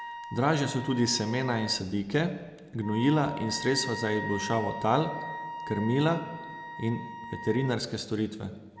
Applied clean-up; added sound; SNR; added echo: none; Wind instrument, woodwind instrument; 11 dB; none.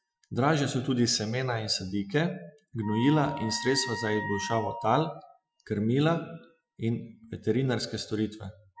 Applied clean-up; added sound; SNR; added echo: classical method Wiener filter.